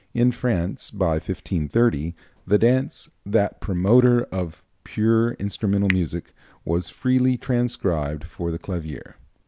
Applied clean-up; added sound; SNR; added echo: none; Finger snapping; 16 dB; none.